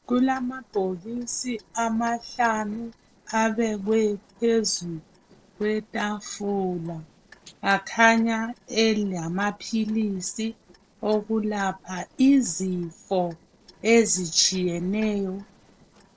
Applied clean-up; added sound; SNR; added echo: neural separator model SepFormer DNS4.